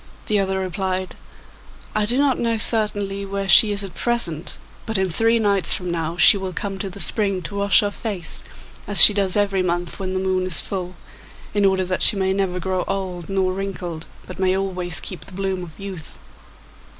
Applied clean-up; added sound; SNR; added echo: none; none; none; none.